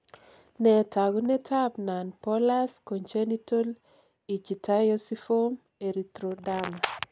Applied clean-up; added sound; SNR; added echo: none; none; none; none.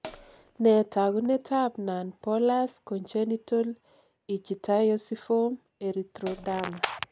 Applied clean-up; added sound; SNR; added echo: none; Hi-hat; 17 dB; none.